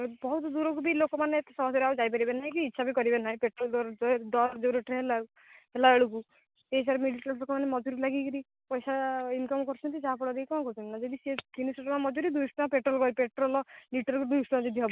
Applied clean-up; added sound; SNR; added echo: none; none; none; none.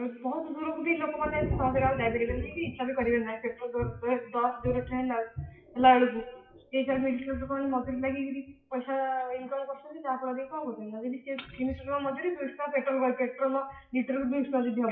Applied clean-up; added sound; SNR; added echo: classical method WPE with log-MMSE.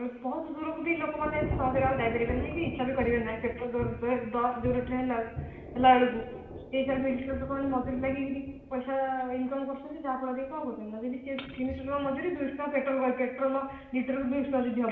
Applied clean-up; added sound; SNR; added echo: none; Thunder / Rain; 11 dB; reverberation time 1.0 s.